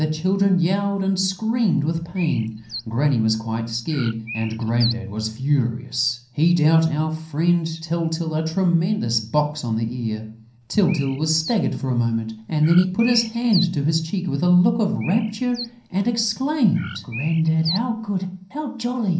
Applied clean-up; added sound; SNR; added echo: none; Bird; 15 dB; reverberation time 0.6 s.